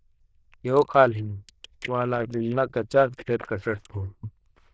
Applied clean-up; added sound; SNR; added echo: neural diffusion model UNIVERSE++.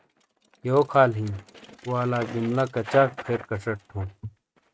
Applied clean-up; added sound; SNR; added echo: neural mask model RNNoise.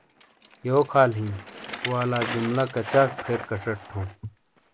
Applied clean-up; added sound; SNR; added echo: none; Bicycle; 11 dB; none.